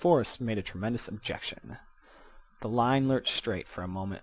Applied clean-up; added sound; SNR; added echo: none; none; none; none.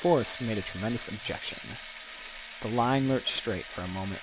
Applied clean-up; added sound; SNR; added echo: none; Engine / Drill; 13 dB; none.